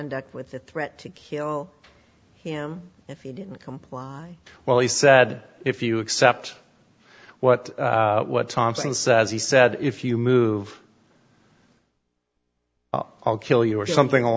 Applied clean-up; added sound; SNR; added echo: none; none; none; none.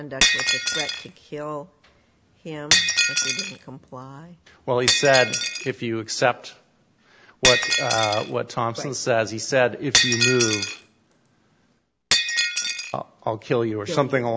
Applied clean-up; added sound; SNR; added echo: none; Shatter; 0 dB; none.